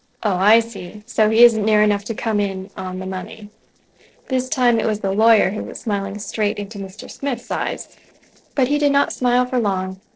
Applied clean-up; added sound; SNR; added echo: neural separator model SepFormer DNS4.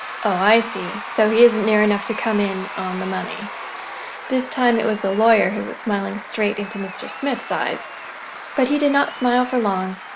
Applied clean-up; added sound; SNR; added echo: none; Applause / Crowd / Cheering; 12 dB; none.